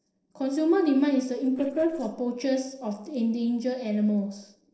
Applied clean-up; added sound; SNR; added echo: neural separator model SepFormer DNS4.